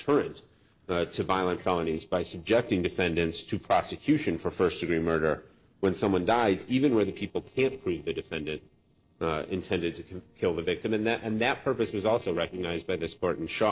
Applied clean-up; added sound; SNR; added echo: neural separator model SepFormer DNS4.